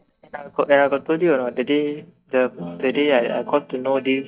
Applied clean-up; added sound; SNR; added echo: neural mask model DeepFilterNet 3.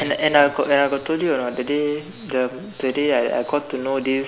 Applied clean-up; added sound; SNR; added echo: none; none; none; none.